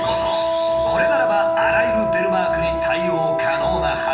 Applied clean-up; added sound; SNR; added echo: none; Wind instrument, woodwind instrument; -4 dB; reverberation time 0.8 s.